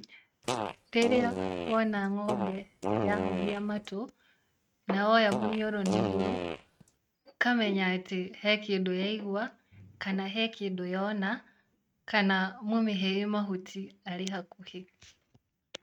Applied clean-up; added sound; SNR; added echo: neural mask model RNNoise.